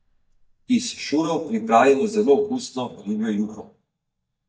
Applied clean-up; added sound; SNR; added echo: neural mask model DeepFilterNet 3.